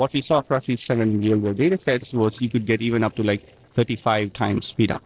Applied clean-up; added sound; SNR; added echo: neural separator model SepFormer DNS4.